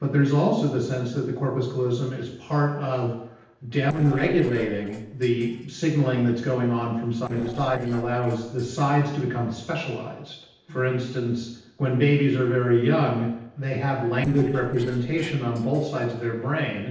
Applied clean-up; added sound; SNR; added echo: neural separator model SepFormer DNS4.